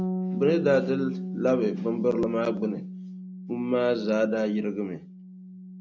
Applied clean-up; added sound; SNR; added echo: none; Bass guitar; 8 dB; none.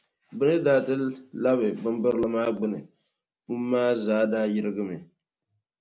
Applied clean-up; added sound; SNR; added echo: none; none; none; none.